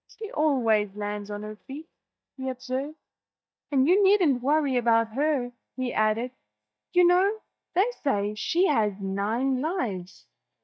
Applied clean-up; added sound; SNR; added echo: neural mask model DeepFilterNet 3.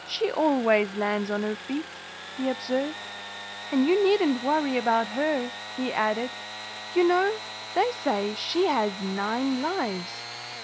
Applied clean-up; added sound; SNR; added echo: none; Sawing / Engine; 11 dB; none.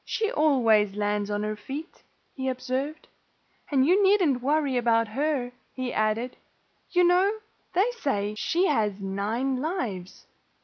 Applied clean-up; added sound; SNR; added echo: none; none; none; none.